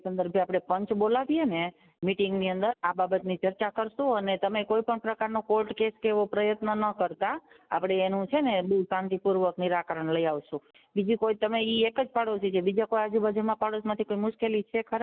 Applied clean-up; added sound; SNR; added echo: none; none; none; none.